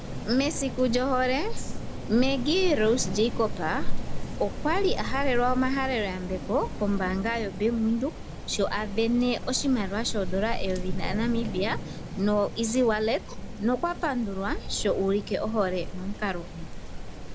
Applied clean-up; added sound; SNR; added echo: none; Rain; 3 dB; none.